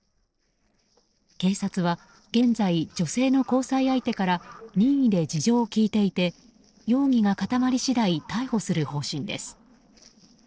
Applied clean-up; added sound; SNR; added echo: neural separator model SepFormer DNS4.